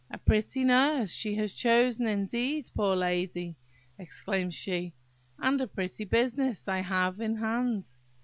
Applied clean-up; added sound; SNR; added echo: none; none; none; none.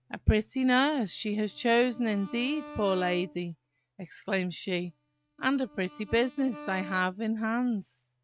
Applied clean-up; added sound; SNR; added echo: neural mask model RNNoise.